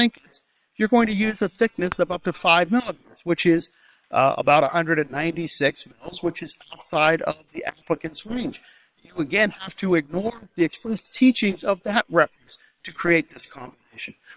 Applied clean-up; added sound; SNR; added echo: neural separator model SepFormer WHAM!.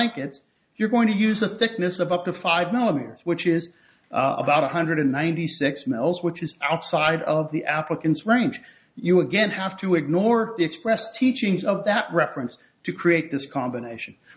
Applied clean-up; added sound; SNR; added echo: none; none; none; none.